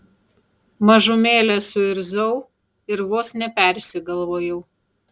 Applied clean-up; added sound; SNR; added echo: none; none; none; none.